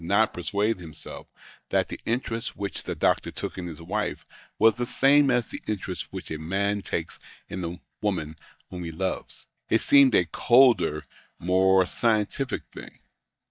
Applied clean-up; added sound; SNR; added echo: neural mask model DeepFilterNet 3.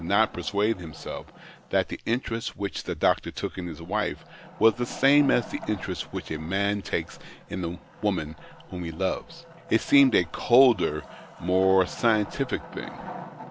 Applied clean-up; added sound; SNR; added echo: none; Wood; 18 dB; none.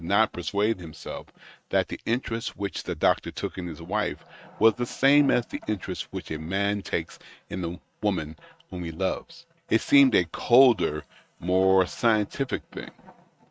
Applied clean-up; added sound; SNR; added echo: neural mask model RNNoise.